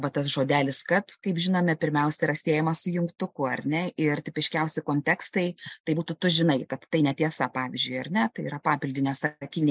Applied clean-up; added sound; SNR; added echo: none; none; none; none.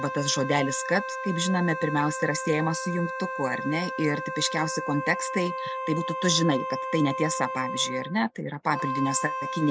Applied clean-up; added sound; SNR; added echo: none; Wind instrument, woodwind instrument; 5 dB; none.